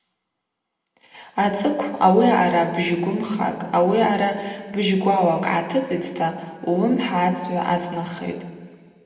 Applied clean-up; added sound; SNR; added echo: none; none; none; reverberation time 1.8 s.